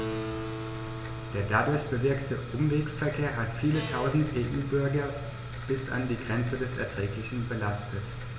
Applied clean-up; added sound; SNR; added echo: none; Keyboard (musical) + Bowed string instrument; 13 dB; none.